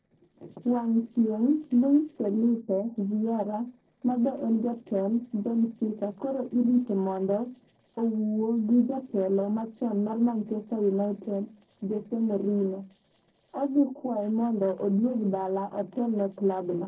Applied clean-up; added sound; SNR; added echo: neural separator model SepFormer DNS4.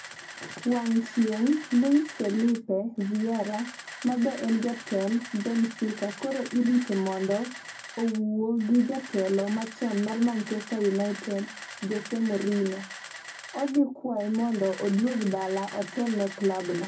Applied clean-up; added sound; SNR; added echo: none; Camera; 15 dB; reverberation time 0.4 s.